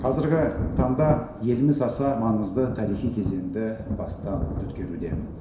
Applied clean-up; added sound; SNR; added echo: none; Thunder; 5 dB; reverberation time 0.7 s.